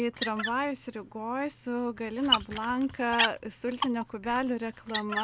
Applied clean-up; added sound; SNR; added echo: none; Squeak; 4 dB; none.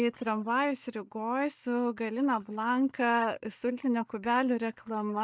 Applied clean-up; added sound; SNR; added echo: neural mask model DeepFilterNet 3.